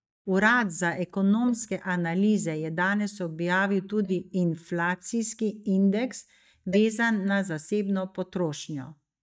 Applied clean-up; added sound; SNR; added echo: neural mask model DeepFilterNet 3.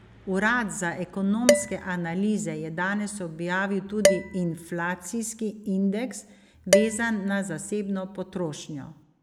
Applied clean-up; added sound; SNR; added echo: none; Dishes, pots, and pans; 2 dB; none.